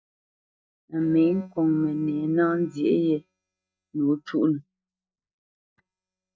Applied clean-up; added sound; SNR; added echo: neural mask model DeepFilterNet 3.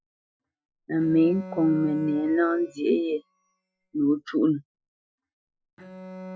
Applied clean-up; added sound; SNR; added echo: classical method Wiener filter.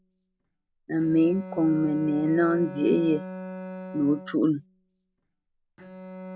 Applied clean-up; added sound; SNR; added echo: none; Bowed string instrument; 13 dB; none.